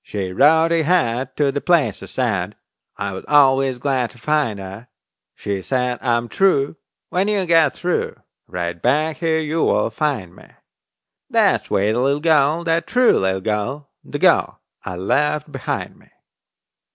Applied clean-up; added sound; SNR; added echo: none; none; none; none.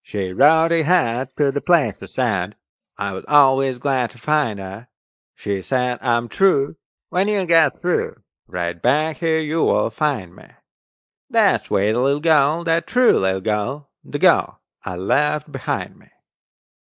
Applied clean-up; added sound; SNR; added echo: neural mask model Resemble Enhance denoiser.